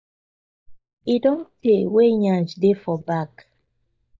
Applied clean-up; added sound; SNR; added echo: neural mask model DeepFilterNet 3.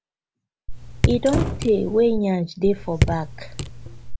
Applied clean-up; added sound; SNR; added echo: none; Raindrop / Drip + Slam; 1 dB; none.